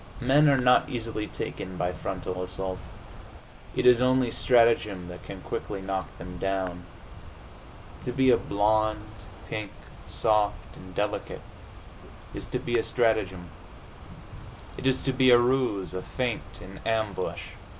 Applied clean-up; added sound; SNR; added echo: none; Insect; 15 dB; none.